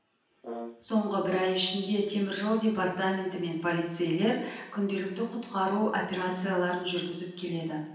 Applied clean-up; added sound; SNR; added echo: none; Brass instrument; 14 dB; reverberation time 0.9 s.